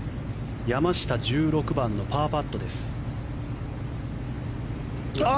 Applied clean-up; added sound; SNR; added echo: none; none; none; none.